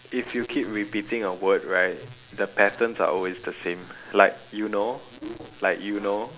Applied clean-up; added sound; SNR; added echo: none; none; none; none.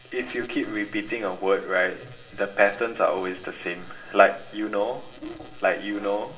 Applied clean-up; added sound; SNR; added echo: none; none; none; reverberation time 1.3 s.